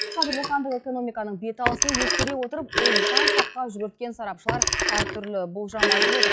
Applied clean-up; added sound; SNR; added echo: classical method log-MMSE.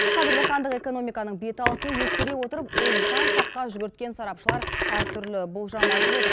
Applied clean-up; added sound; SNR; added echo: none; Telephone; -5 dB; none.